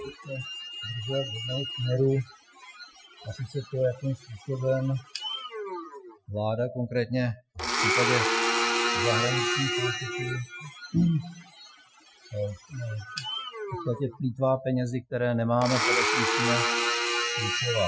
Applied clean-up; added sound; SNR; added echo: classical method Wiener filter.